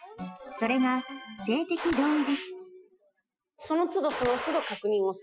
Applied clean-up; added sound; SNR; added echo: classical method Wiener filter.